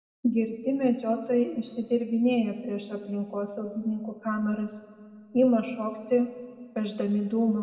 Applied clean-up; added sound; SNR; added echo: none; none; none; reverberation time 1.6 s.